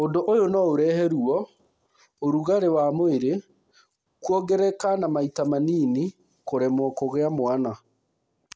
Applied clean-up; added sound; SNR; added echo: none; none; none; none.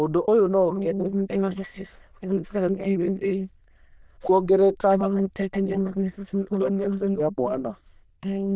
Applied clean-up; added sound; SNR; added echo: neural diffusion model UNIVERSE++.